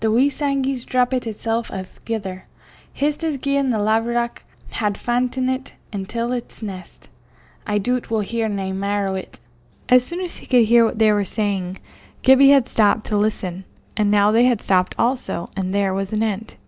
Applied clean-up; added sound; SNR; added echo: none; none; none; none.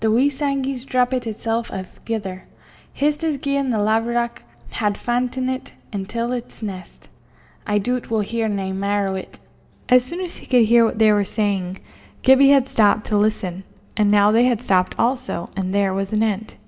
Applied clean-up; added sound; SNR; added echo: none; none; none; reverberation time 1.1 s.